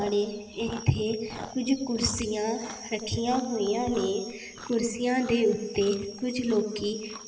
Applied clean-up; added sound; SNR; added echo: none; Chewing, mastication; 19 dB; reverberation time 1.9 s.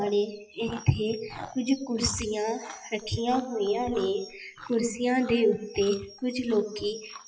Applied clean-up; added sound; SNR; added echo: classical method WPE with log-MMSE.